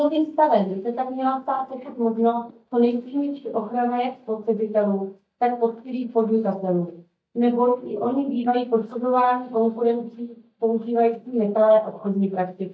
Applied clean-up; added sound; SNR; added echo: neural mask model DeepFilterNet 3.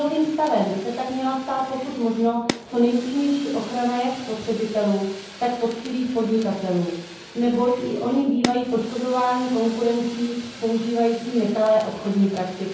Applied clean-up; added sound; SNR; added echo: none; Fire; 15 dB; reverberation time 0.9 s.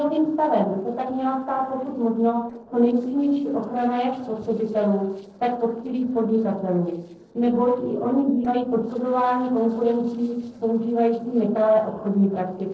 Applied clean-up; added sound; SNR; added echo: neural separator model SepFormer DNS4.